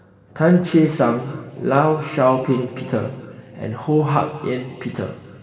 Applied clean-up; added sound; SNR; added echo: none; none; none; reverberation time 2.2 s.